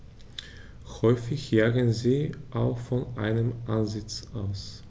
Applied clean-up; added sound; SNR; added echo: none; none; none; none.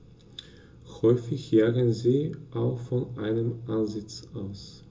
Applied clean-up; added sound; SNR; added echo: none; none; none; reverberation time 0.2 s.